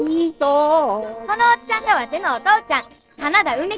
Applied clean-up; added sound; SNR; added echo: neural separator model SepFormer DNS4.